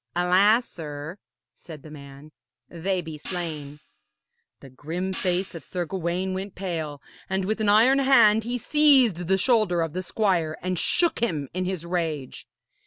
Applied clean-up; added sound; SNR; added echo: none; Hi-hat; 13 dB; none.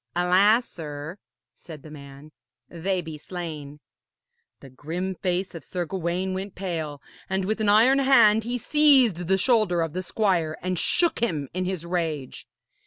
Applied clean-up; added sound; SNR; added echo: none; none; none; none.